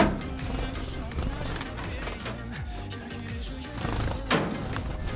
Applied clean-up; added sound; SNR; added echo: none; Bird; -4 dB; none.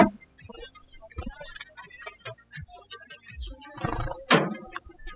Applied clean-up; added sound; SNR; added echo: classical method spectral subtraction.